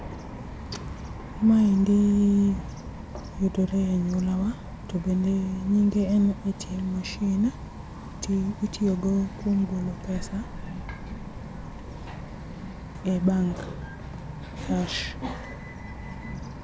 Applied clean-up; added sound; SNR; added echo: none; Bird vocalization, bird call, bird song; 10 dB; none.